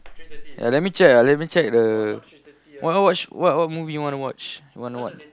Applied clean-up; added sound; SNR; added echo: none; none; none; none.